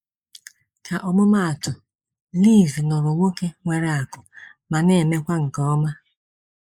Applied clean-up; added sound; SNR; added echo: neural mask model Resemble Enhance denoiser.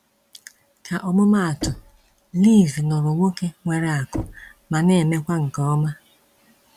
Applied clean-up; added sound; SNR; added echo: none; Knock; 17 dB; none.